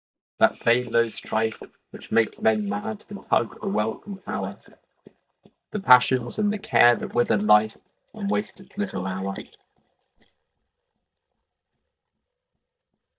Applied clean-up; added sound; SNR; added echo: neural mask model DeepFilterNet 3.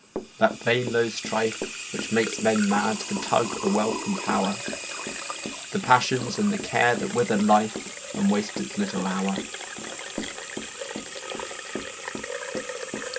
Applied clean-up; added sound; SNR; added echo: none; Walk, footsteps / Run + Sink (filling or washing) / Water tap, faucet; 7 dB; none.